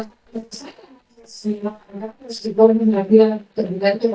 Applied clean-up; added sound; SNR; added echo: neural mask model DeepFilterNet 3.